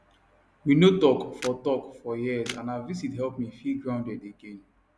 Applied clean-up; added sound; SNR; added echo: none; Camera; 17 dB; none.